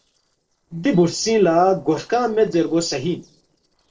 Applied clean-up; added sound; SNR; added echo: neural separator model SepFormer DNS4.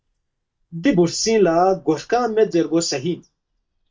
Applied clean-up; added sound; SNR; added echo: neural mask model DeepFilterNet 3.